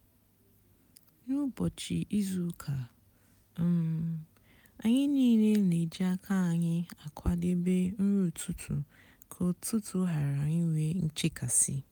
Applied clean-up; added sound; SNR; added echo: none; none; none; none.